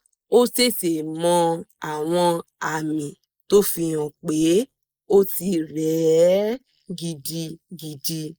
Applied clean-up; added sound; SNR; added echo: neural mask model Resemble Enhance denoiser.